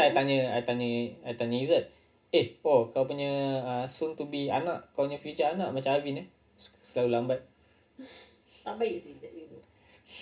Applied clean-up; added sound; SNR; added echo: none; none; none; reverberation time 0.2 s.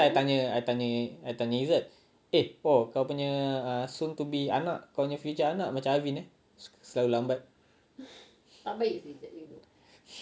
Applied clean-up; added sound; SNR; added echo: none; none; none; none.